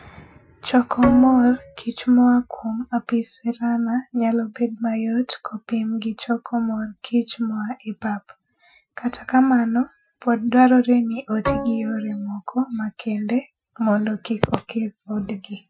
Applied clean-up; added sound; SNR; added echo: classical method Wiener filter.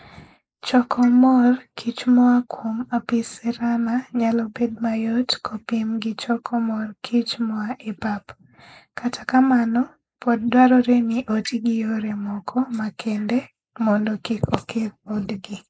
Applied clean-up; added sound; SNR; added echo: neural mask model Resemble Enhance denoiser.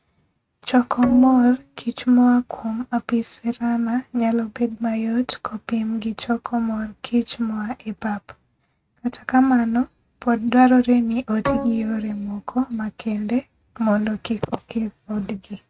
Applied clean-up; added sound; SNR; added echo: neural mask model RNNoise.